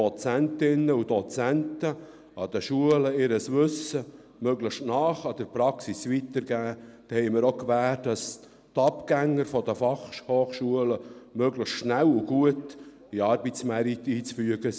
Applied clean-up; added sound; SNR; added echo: none; none; none; none.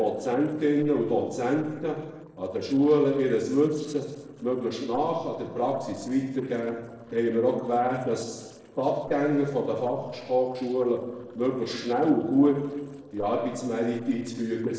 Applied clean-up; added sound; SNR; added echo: neural separator model SepFormer DNS4.